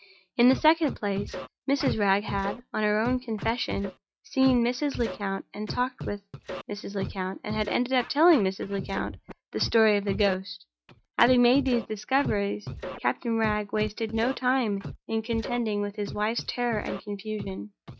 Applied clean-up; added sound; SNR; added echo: neural mask model RNNoise.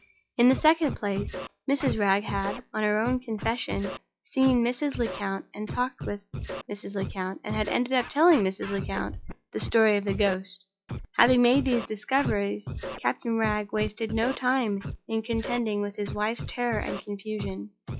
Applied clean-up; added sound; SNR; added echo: classical method log-MMSE.